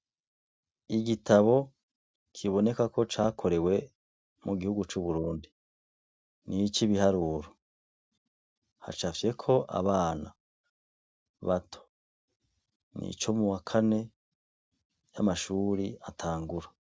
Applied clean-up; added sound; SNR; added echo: none; none; none; none.